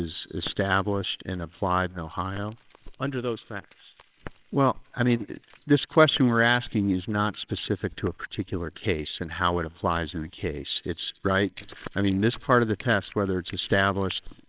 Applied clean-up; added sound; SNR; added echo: neural separator model SepFormer WHAMR!.